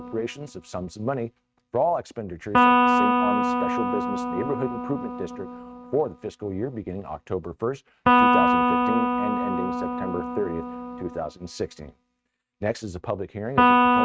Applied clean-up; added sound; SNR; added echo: neural mask model RNNoise.